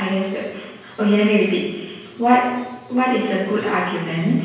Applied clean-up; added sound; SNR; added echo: none; none; none; reverberation time 1.0 s.